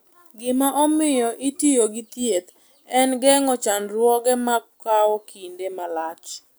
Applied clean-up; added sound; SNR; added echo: none; none; none; none.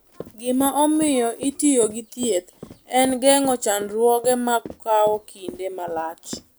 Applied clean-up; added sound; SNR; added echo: none; Run; 19 dB; none.